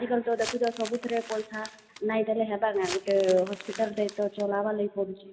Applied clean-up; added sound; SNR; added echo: none; Crumpling, crinkling; 15 dB; reverberation time 1.3 s.